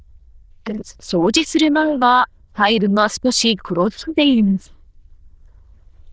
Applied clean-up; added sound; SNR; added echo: neural diffusion model UNIVERSE++.